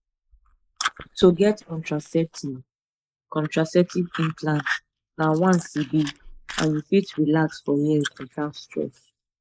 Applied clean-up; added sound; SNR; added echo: neural mask model Resemble Enhance denoiser.